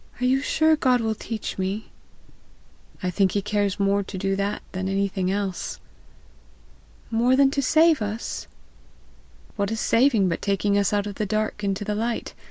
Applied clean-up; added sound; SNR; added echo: none; none; none; none.